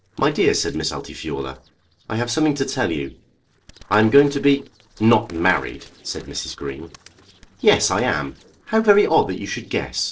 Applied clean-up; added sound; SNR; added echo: neural separator model SepFormer DNS4.